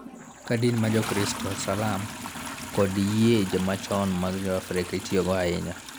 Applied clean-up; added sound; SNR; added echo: none; Toilet flush; 10 dB; none.